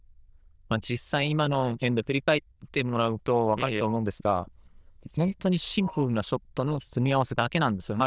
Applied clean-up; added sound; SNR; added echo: neural diffusion model UNIVERSE++.